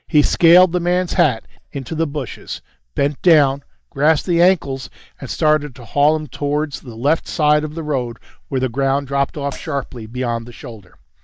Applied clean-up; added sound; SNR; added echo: neural mask model DeepFilterNet 3.